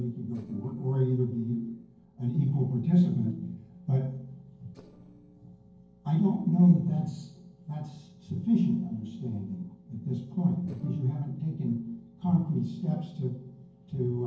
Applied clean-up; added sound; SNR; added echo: neural separator model SepFormer DNS4.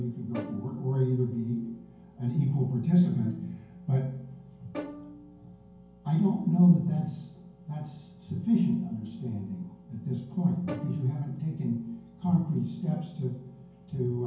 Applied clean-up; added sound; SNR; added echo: none; Bowed string instrument; 16 dB; reverberation time 0.9 s.